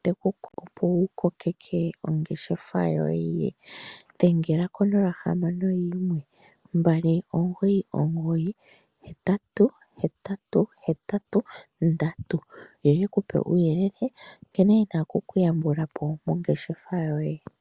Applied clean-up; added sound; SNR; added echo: none; none; none; none.